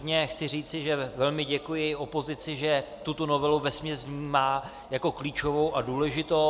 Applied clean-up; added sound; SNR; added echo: none; none; none; none.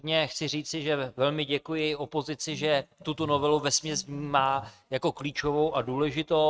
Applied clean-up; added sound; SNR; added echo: neural mask model RNNoise.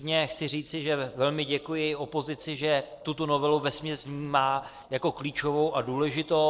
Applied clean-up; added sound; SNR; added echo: neural separator model SepFormer DNS4.